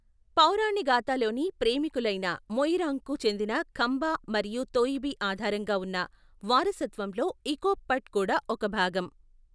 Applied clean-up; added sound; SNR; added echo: none; none; none; none.